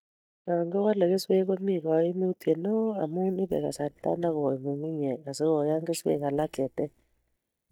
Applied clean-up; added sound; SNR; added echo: neural mask model DeepFilterNet 3.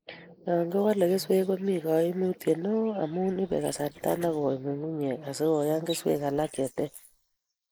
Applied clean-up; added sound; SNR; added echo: neural mask model Resemble Enhance denoiser.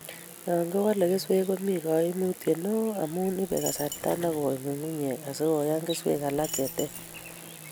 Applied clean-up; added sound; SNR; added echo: none; Coin (dropping); 12 dB; none.